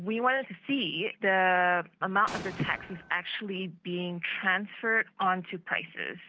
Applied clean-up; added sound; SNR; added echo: none; Explosion; 14 dB; none.